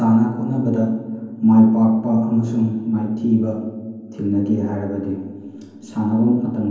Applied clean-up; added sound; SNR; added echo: none; none; none; reverberation time 0.9 s.